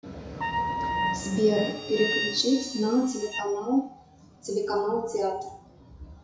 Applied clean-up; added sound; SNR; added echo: classical method WPE with log-MMSE.